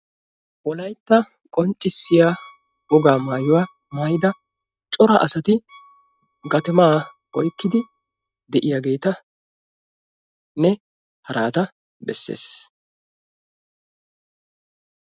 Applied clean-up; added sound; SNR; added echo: neural mask model RNNoise.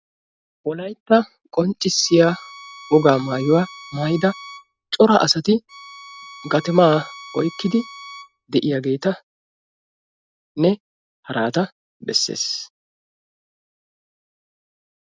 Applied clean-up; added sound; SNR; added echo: none; Bowed string instrument; 18 dB; none.